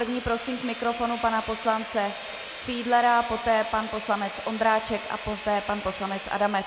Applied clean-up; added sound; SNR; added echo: none; Sawing; 6 dB; none.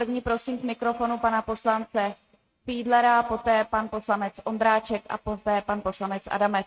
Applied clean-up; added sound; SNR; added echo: neural mask model RNNoise.